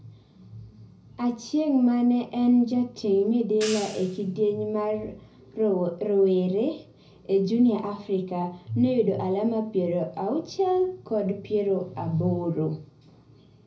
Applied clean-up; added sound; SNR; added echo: none; Hi-hat; 15 dB; reverberation time 0.4 s.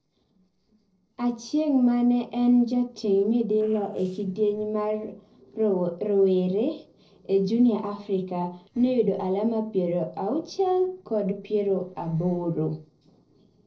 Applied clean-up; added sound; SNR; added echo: neural separator model SepFormer DNS4.